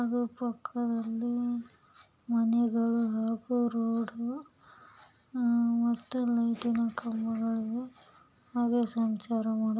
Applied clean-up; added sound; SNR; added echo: none; none; none; none.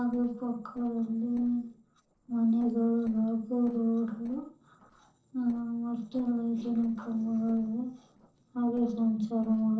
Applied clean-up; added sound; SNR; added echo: neural separator model SepFormer DNS4.